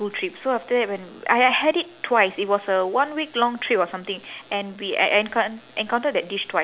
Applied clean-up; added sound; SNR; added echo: none; none; none; none.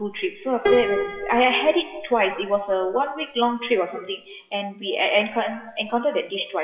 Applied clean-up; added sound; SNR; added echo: classical method WPE with log-MMSE.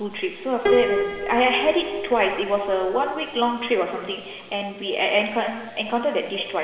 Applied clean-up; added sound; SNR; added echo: none; Piano; 6 dB; reverberation time 2.1 s.